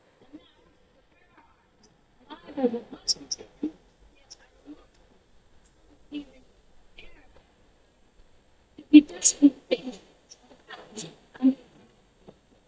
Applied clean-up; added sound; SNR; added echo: neural mask model DeepFilterNet 3.